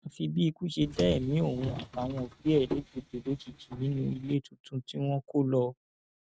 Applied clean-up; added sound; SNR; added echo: neural mask model RNNoise.